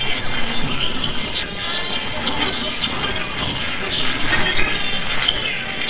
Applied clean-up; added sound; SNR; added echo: neural separator model SepFormer WHAMR!.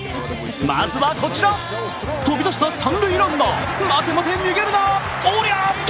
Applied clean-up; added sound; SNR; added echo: none; none; none; none.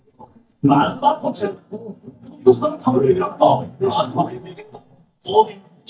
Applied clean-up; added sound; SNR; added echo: neural mask model DeepFilterNet 3.